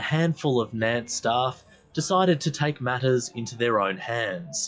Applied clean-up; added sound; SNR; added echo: classical method WPE with log-MMSE.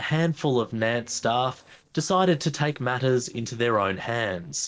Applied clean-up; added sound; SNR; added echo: neural separator model SepFormer DNS4.